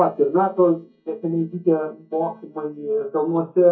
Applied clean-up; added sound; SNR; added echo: neural mask model DeepFilterNet 3.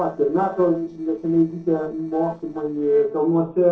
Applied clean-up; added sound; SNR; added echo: neural separator model SepFormer DNS4.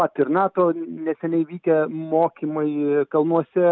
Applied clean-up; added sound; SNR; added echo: none; none; none; none.